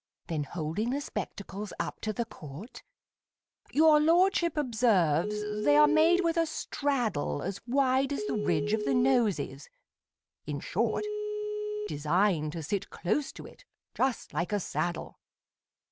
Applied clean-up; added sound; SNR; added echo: none; Telephone; 3 dB; none.